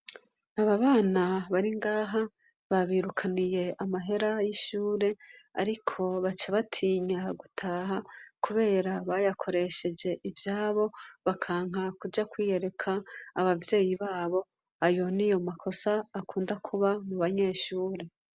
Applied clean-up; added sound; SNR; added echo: none; none; none; none.